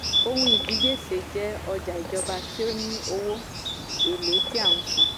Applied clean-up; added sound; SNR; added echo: none; Bird; -4 dB; none.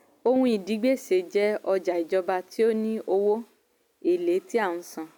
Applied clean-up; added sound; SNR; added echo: none; none; none; none.